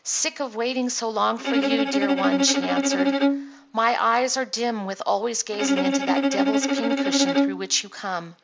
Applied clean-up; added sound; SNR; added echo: none; Bowed string instrument; -2 dB; none.